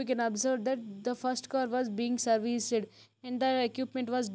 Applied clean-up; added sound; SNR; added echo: none; none; none; none.